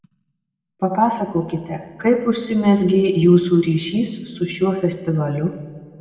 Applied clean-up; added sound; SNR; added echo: none; none; none; reverberation time 1.6 s.